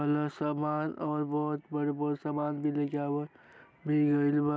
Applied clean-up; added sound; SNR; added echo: none; none; none; none.